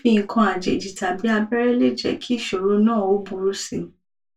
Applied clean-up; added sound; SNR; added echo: none; none; none; reverberation time 0.2 s.